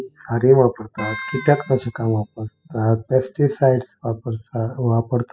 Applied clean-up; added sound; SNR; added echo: classical method spectral subtraction.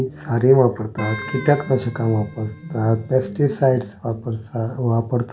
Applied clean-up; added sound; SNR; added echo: none; Guitar + Keyboard (musical); 15 dB; none.